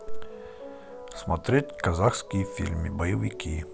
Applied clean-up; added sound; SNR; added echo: none; none; none; none.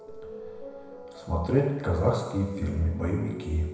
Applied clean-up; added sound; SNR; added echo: none; none; none; reverberation time 1.0 s.